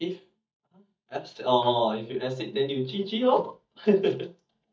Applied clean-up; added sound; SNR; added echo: neural mask model DeepFilterNet 3.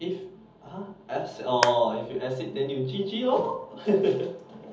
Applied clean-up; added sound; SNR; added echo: none; Clapping; 7 dB; reverberation time 0.7 s.